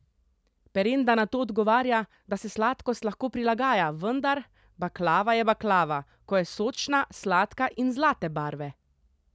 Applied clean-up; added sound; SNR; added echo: none; none; none; none.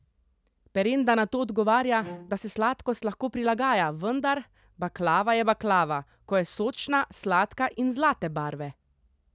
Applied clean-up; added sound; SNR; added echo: none; Bowed string instrument; 18 dB; none.